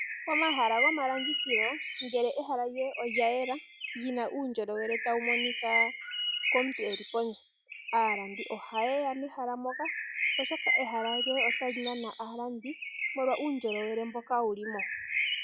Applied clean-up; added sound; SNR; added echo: classical method log-MMSE.